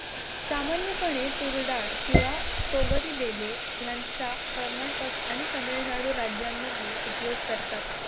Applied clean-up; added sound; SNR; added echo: none; Boiling + Dishes, pots, and pans; -5 dB; none.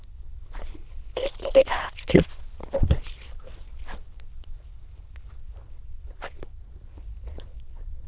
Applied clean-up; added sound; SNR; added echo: neural diffusion model UNIVERSE++.